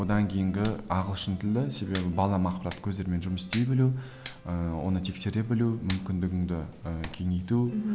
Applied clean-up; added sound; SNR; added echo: none; Hands; 17 dB; none.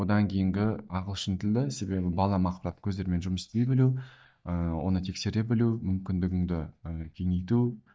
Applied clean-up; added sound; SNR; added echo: neural mask model DeepFilterNet 3.